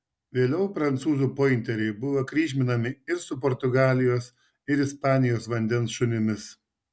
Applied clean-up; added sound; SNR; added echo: none; none; none; none.